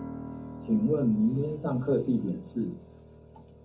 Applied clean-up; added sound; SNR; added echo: none; Piano; 14 dB; reverberation time 0.3 s.